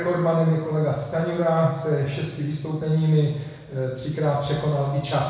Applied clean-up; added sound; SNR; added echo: none; none; none; reverberation time 1.0 s.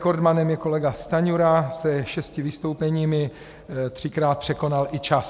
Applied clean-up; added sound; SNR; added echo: none; none; none; none.